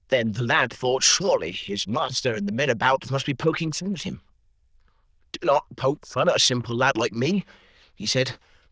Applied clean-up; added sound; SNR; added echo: neural diffusion model UNIVERSE++.